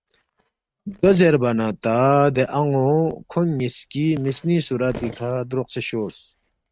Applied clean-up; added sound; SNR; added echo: neural mask model RNNoise.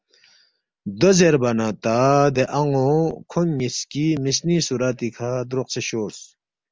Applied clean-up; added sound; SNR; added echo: none; none; none; none.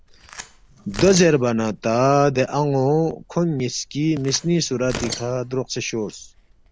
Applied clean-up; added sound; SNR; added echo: none; Tearing; 16 dB; none.